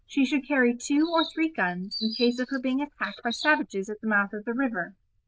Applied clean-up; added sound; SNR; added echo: neural diffusion model UNIVERSE++.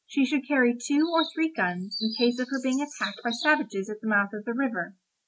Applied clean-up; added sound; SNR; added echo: none; Chirp, tweet; 12 dB; none.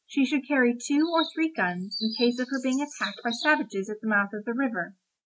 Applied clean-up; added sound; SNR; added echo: neural mask model RNNoise.